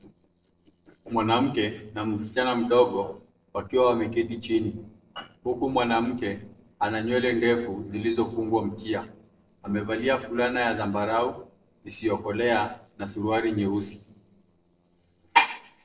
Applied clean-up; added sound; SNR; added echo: neural separator model SepFormer DNS4.